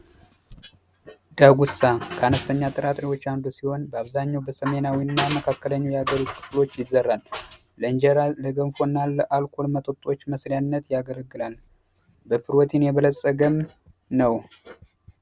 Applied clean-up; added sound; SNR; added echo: none; none; none; none.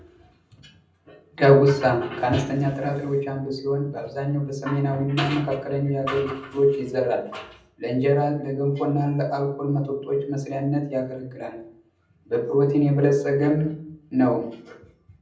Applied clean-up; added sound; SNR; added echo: none; none; none; reverberation time 0.6 s.